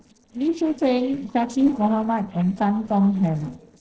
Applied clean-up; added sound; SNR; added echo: neural separator model SepFormer DNS4.